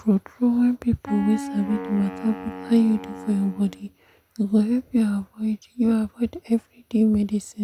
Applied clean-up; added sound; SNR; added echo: none; Wind instrument, woodwind instrument; 12 dB; none.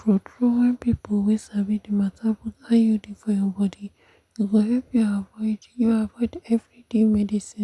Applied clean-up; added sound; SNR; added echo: none; none; none; none.